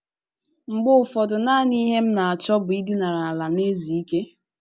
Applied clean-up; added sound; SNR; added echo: none; none; none; none.